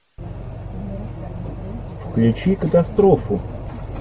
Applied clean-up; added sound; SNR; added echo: none; none; none; none.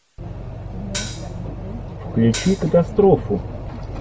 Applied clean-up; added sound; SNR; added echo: none; Hi-hat; 11 dB; none.